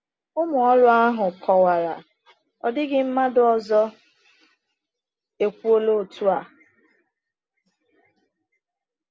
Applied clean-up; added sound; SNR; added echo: none; none; none; none.